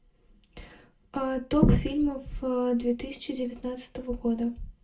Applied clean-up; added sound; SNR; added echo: none; none; none; reverberation time 0.2 s.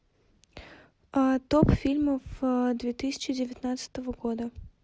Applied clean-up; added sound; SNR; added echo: none; none; none; none.